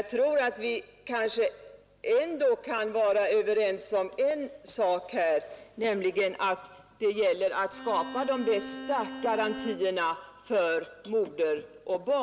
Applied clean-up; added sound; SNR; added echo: none; Bowed string instrument; 12 dB; none.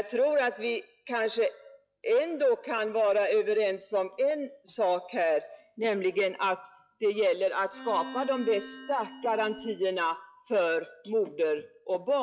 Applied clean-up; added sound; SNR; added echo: classical method log-MMSE.